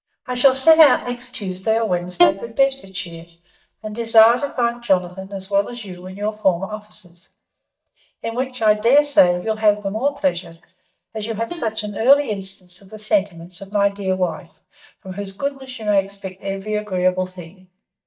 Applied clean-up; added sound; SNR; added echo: neural mask model DeepFilterNet 3.